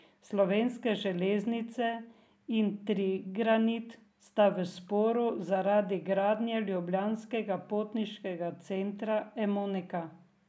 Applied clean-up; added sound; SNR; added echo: none; none; none; none.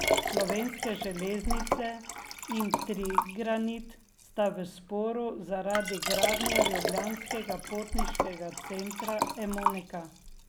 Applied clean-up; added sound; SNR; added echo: none; Liquid; -1 dB; none.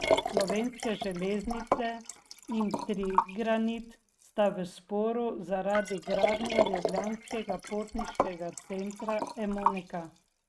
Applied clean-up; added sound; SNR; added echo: neural mask model RNNoise.